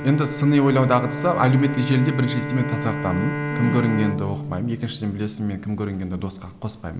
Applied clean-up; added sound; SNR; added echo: none; Bowed string instrument; 7 dB; none.